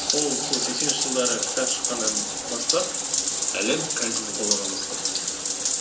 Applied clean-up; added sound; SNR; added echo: none; Bathtub (filling or washing); -5 dB; reverberation time 0.2 s.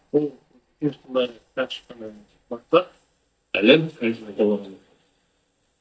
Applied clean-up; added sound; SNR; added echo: neural mask model DeepFilterNet 3.